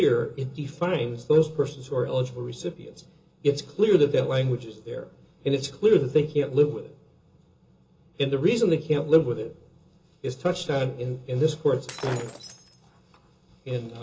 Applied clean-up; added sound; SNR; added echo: none; Shatter; 14 dB; reverberation time 0.2 s.